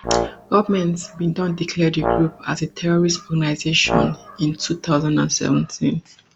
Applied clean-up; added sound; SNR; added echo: none; Brass instrument; 7 dB; none.